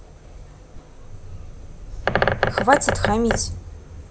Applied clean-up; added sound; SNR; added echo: none; Bird; -1 dB; none.